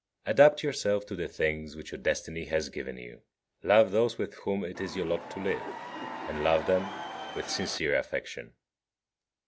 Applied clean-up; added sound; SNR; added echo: none; Crowd / Cheering; 9 dB; none.